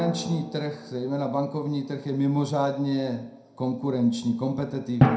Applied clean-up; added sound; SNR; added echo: none; Drum; 4 dB; reverberation time 0.4 s.